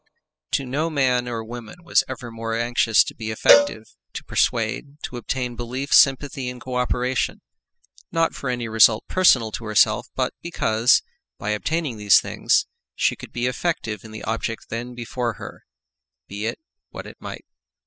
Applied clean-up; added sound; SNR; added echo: classical method spectral subtraction.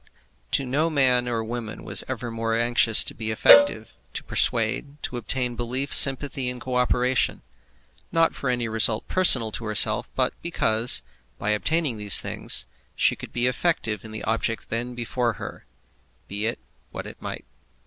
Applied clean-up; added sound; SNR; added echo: none; Cowbell; -1 dB; none.